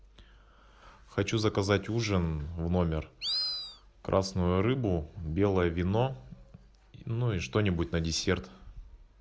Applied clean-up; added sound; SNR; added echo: none; Animal; 4 dB; none.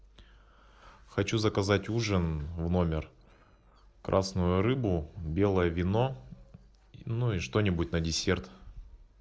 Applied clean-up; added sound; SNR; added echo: neural separator model SepFormer DNS4.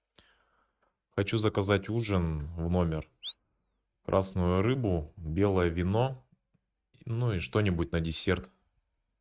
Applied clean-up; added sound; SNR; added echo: neural mask model RNNoise.